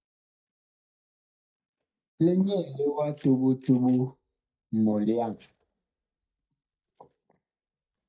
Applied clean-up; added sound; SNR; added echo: neural mask model DeepFilterNet 3.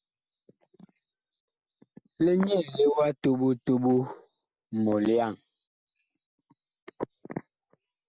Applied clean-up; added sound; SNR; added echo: none; none; none; none.